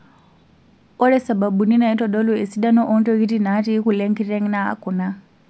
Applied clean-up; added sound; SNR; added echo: none; none; none; none.